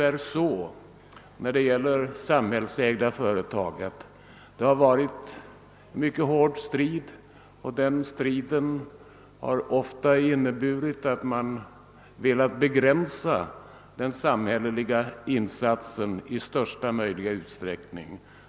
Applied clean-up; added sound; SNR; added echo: none; none; none; none.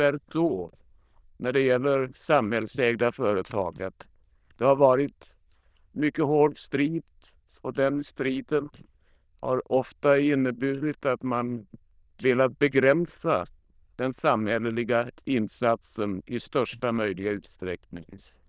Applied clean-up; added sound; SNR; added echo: neural diffusion model UNIVERSE++.